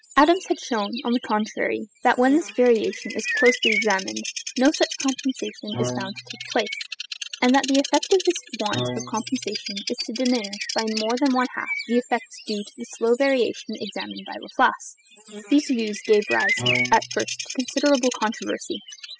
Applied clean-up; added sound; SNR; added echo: classical method spectral subtraction.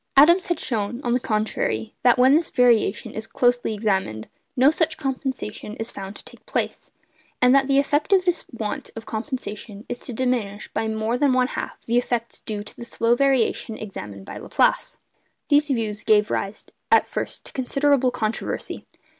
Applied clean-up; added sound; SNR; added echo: none; none; none; none.